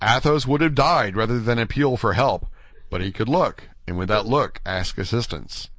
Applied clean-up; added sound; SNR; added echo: neural mask model Resemble Enhance denoiser.